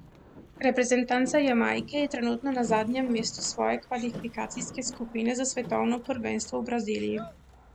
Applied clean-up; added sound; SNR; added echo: none; Boat, Water vehicle; 17 dB; none.